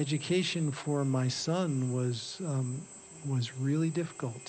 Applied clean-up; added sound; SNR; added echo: none; Drill; 14 dB; none.